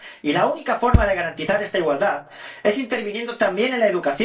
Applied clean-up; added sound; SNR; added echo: neural separator model SepFormer DNS4.